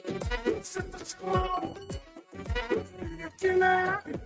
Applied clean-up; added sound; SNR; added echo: neural mask model RNNoise.